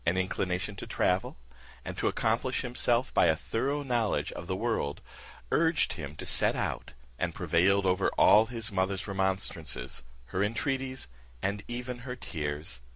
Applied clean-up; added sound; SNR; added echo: none; none; none; none.